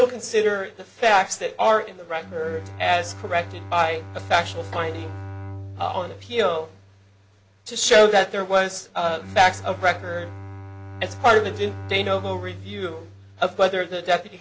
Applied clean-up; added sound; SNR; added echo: none; Bowed string instrument; 15 dB; none.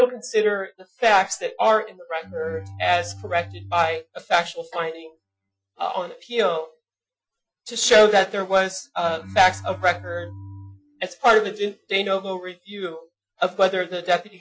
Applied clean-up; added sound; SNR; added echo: classical method Wiener filter.